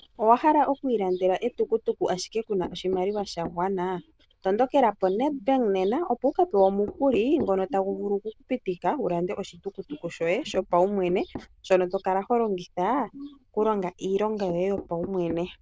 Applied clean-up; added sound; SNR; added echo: neural diffusion model UNIVERSE++.